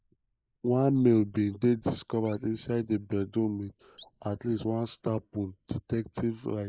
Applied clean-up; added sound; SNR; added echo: neural mask model Resemble Enhance denoiser.